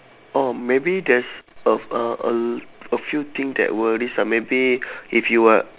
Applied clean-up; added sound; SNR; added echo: none; none; none; none.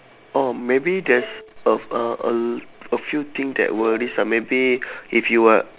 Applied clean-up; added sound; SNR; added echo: none; Bowed string instrument; 17 dB; none.